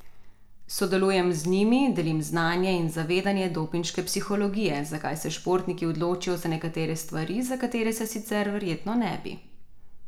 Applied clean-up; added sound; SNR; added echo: none; none; none; reverberation time 0.5 s.